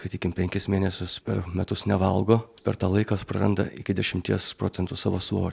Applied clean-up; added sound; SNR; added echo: none; none; none; none.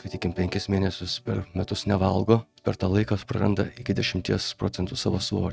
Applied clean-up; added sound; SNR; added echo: neural mask model RNNoise.